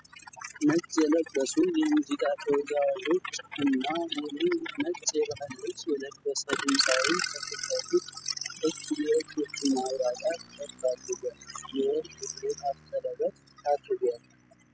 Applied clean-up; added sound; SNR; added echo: classical method spectral subtraction.